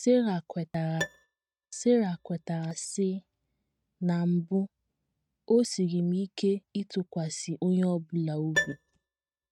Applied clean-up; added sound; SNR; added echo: neural mask model RNNoise.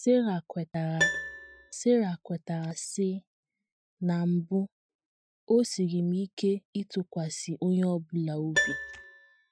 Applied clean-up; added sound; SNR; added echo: classical method Wiener filter.